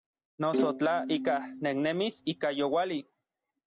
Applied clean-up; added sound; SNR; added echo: none; Bowed string instrument; 5 dB; none.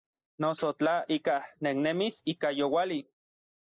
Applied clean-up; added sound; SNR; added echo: neural mask model Resemble Enhance denoiser.